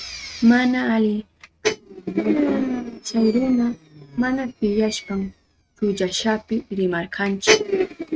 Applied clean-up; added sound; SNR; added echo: neural mask model RNNoise.